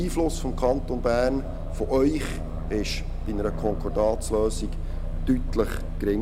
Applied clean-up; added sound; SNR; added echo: none; Aircraft; 2 dB; none.